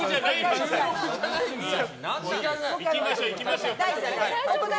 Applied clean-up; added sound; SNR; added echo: none; none; none; none.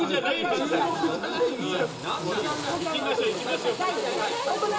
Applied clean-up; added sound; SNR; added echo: none; Drill; 12 dB; reverberation time 0.2 s.